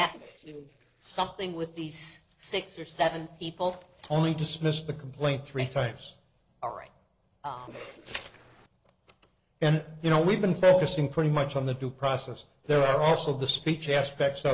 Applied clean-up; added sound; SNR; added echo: neural separator model SepFormer DNS4.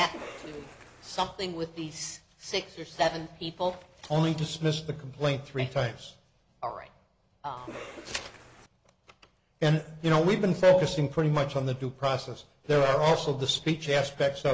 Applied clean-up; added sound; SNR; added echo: none; Cough; 16 dB; none.